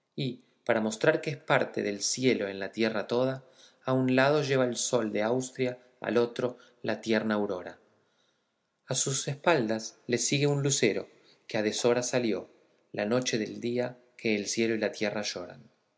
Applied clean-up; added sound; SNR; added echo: none; none; none; none.